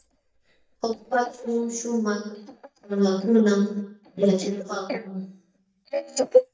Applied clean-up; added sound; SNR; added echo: neural mask model DeepFilterNet 3.